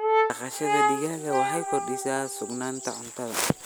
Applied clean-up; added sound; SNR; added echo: none; Brass instrument; -2 dB; none.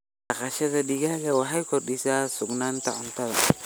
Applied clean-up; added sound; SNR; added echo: none; none; none; none.